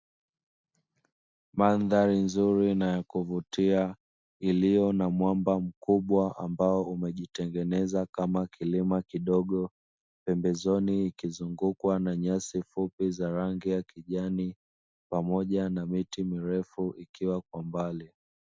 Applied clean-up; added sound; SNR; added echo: none; none; none; none.